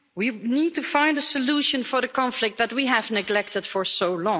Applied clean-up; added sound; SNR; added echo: none; Cutlery, silverware; 19 dB; none.